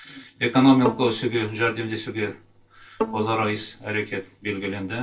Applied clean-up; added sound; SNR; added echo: neural separator model SepFormer DNS4.